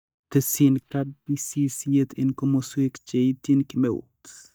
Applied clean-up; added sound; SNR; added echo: neural mask model DeepFilterNet 3.